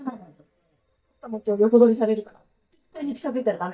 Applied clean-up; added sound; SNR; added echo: neural mask model DeepFilterNet 3.